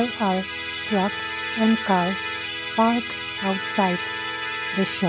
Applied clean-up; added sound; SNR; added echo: none; Wind instrument, woodwind instrument + Musical instrument; 5 dB; none.